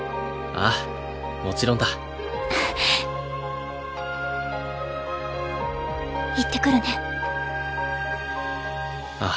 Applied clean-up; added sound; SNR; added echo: none; none; none; none.